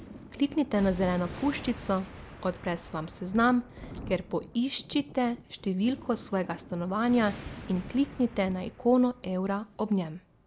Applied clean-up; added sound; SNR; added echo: none; Thunder; 15 dB; none.